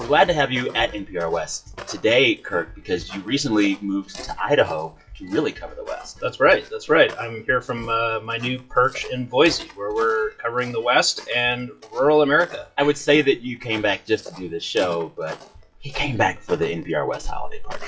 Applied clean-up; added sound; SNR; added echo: classical method WPE with log-MMSE.